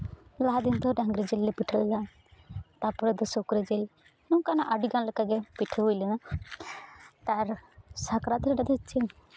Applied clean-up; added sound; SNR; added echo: none; none; none; none.